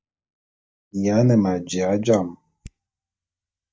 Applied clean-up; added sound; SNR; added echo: neural mask model DeepFilterNet 3.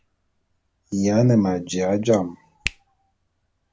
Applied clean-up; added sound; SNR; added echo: none; Hands; 17 dB; none.